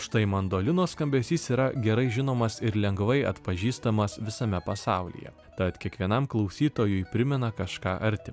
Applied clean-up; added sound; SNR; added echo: none; none; none; none.